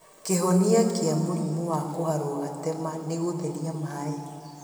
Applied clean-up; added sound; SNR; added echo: none; none; none; reverberation time 2.4 s.